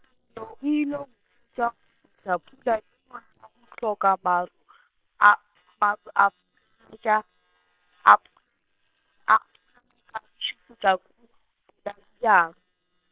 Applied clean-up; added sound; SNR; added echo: neural separator model SepFormer WHAM!.